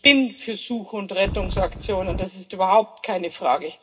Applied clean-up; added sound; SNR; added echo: none; Wind; 6 dB; reverberation time 0.2 s.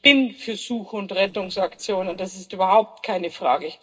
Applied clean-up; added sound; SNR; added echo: neural separator model SepFormer DNS4.